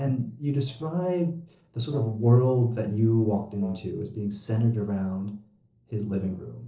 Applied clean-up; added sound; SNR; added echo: neural separator model SepFormer DNS4.